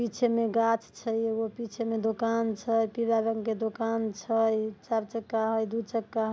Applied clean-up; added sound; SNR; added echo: none; none; none; none.